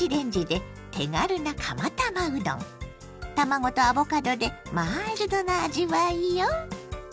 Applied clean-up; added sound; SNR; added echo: none; none; none; none.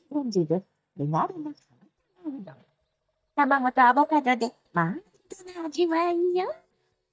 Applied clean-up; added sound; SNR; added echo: neural mask model DeepFilterNet 3.